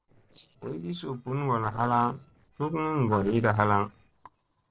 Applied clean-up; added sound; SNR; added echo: neural separator model SepFormer DNS4.